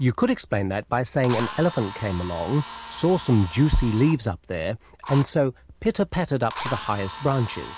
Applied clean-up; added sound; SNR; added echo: none; Drill; 14 dB; none.